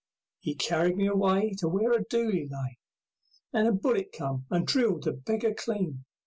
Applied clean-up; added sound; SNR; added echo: none; none; none; none.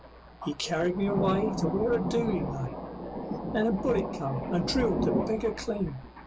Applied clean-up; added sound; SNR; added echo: none; Thunder; 3 dB; none.